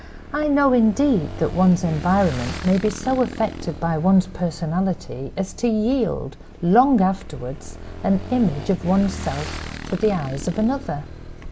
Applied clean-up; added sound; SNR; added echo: none; Motorcycle / Engine; 14 dB; none.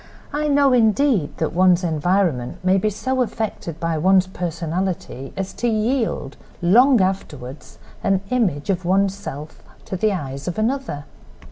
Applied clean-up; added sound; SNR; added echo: none; none; none; none.